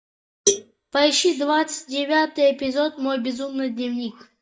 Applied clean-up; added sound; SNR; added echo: neural mask model DeepFilterNet 3.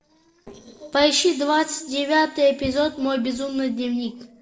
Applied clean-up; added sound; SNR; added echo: neural separator model SepFormer DNS4.